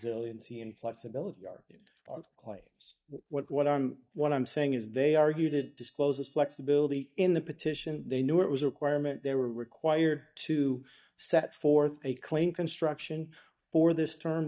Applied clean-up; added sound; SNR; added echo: neural mask model DeepFilterNet 3.